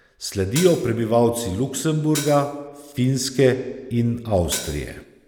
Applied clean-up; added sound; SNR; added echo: none; Hi-hat; 11 dB; none.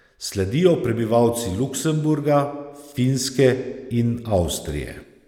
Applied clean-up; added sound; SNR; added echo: none; none; none; none.